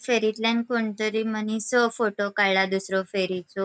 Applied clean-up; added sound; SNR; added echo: none; none; none; none.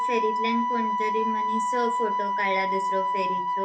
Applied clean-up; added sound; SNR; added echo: none; Wind instrument, woodwind instrument; -4 dB; reverberation time 0.3 s.